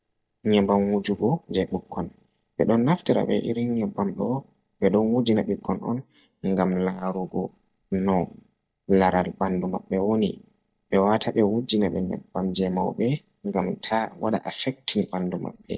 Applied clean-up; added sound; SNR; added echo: neural mask model DeepFilterNet 3.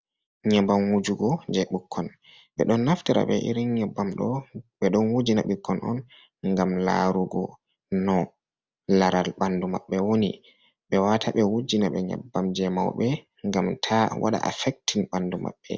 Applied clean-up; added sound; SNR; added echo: none; none; none; none.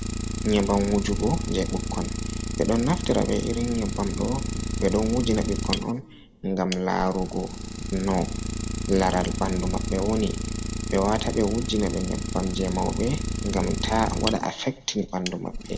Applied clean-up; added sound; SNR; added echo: none; Idling; 3 dB; reverberation time 0.8 s.